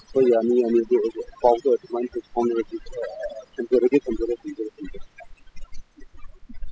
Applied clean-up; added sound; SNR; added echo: classical method spectral subtraction.